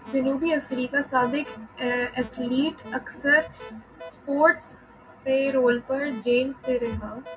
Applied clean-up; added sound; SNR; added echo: none; Alarm; 17 dB; reverberation time 0.4 s.